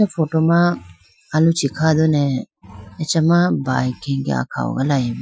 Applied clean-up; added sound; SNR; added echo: classical method Wiener filter.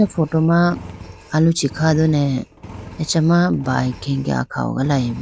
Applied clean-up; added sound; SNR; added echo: none; Engine; 19 dB; none.